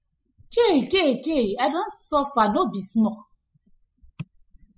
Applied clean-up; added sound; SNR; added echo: classical method spectral subtraction.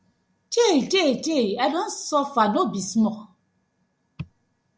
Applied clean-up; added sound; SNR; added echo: none; none; none; none.